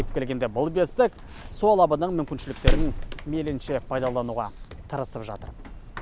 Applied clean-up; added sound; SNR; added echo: none; Door; 3 dB; none.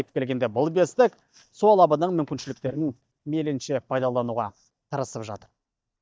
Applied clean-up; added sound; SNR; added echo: neural mask model DeepFilterNet 3.